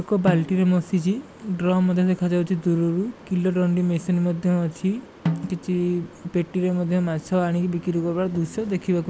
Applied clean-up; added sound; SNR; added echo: none; Snare drum; 9 dB; none.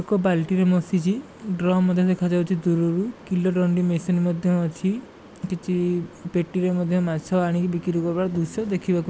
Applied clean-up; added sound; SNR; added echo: none; none; none; none.